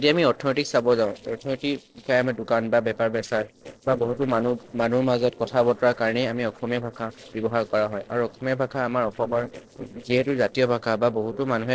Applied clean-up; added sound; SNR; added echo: neural separator model SepFormer DNS4.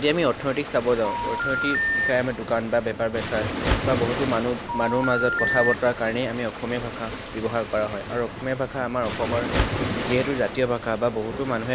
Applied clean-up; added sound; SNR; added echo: none; Waves, surf + Telephone; 3 dB; none.